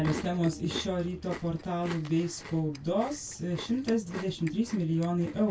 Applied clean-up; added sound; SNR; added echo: none; Chewing, mastication; 13 dB; reverberation time 0.1 s.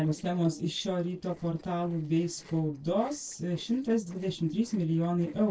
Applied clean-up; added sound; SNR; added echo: neural separator model SepFormer DNS4.